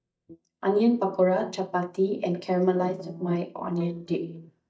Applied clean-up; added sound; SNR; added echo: neural mask model DeepFilterNet 3.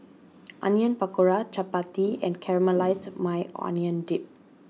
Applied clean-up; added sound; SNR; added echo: none; none; none; none.